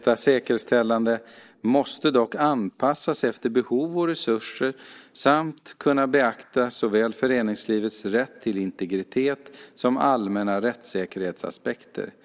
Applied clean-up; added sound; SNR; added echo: neural mask model Resemble Enhance denoiser.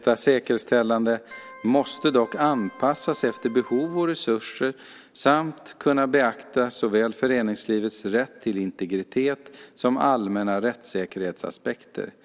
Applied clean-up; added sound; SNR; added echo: none; Organ; 19 dB; none.